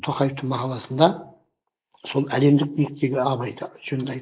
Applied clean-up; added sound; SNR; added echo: neural mask model Resemble Enhance denoiser.